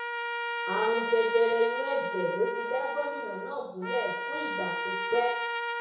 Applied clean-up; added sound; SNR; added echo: none; Trumpet; 2 dB; reverberation time 0.6 s.